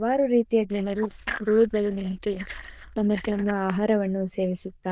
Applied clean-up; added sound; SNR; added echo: neural diffusion model UNIVERSE++.